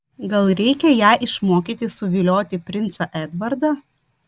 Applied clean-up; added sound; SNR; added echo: none; none; none; none.